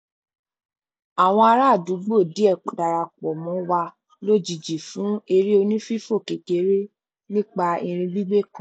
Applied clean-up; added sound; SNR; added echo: none; none; none; none.